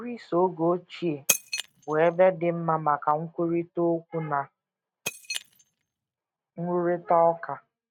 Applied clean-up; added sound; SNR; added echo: neural mask model RNNoise.